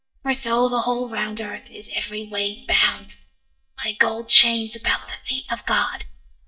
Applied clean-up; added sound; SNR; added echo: neural mask model DeepFilterNet 3.